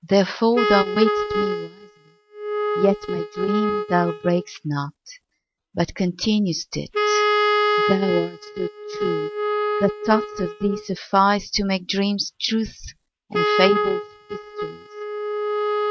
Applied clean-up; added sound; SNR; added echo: neural mask model RNNoise.